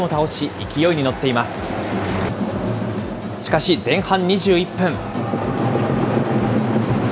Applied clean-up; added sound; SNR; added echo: none; none; none; none.